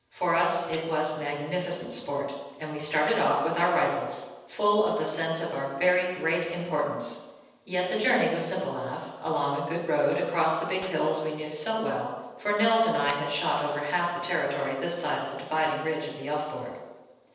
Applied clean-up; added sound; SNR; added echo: neural separator model SepFormer DNS4.